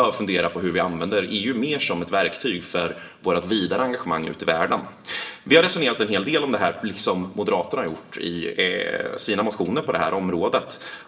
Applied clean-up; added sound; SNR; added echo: none; none; none; reverberation time 0.8 s.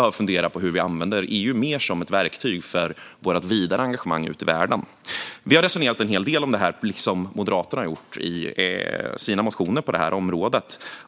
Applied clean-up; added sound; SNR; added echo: none; none; none; none.